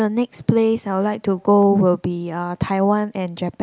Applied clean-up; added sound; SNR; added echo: none; none; none; none.